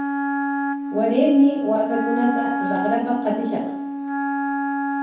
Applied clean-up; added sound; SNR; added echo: none; Wind instrument, woodwind instrument; 2 dB; reverberation time 0.9 s.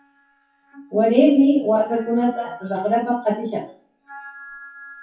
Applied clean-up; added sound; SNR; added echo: classical method WPE with log-MMSE.